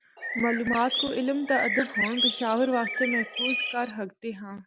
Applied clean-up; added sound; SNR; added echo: none; Bird; 1 dB; none.